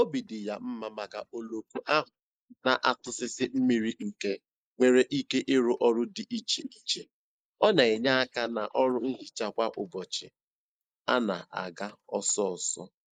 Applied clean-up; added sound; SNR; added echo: neural mask model Resemble Enhance denoiser.